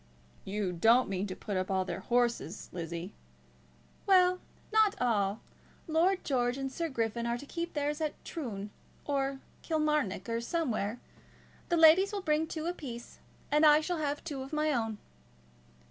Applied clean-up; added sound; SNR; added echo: none; none; none; none.